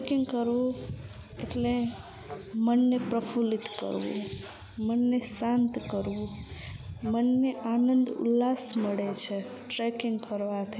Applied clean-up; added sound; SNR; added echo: none; Wind instrument, woodwind instrument; 18 dB; none.